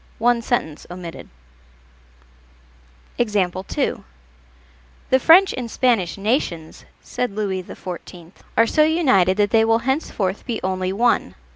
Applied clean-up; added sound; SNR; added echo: none; none; none; none.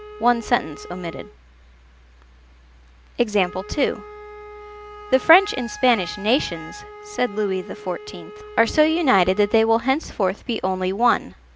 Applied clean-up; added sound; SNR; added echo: none; Wind instrument, woodwind instrument; 18 dB; none.